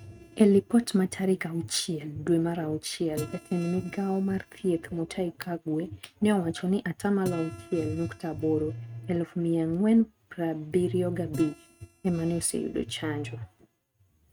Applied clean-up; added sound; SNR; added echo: neural mask model RNNoise.